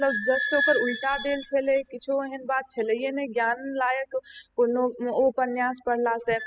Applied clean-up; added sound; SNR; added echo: classical method spectral subtraction.